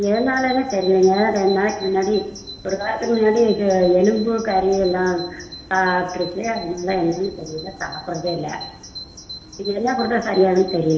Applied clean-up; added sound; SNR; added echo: none; Bird vocalization, bird call, bird song; 17 dB; reverberation time 0.9 s.